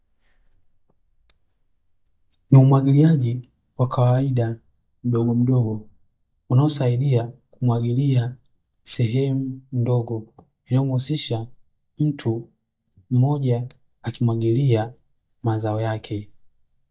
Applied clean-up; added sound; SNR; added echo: neural mask model DeepFilterNet 3.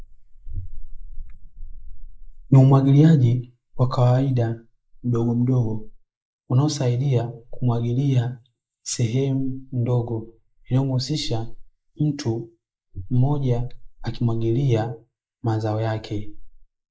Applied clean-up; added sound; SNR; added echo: neural mask model Resemble Enhance denoiser.